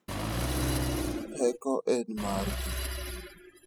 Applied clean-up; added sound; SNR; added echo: classical method spectral subtraction.